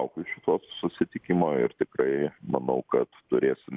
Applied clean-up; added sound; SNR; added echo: none; none; none; none.